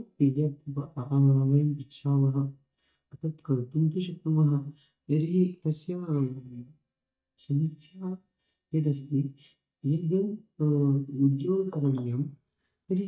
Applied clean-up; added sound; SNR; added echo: neural mask model DeepFilterNet 3.